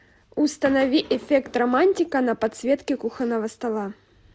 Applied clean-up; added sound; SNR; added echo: none; none; none; none.